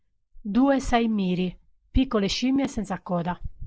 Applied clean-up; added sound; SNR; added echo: neural mask model Resemble Enhance denoiser.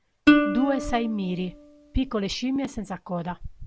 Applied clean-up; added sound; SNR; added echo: none; Plucked string instrument; -2 dB; none.